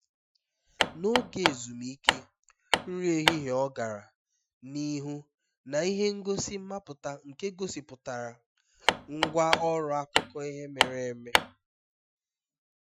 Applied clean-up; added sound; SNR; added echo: classical method Wiener filter.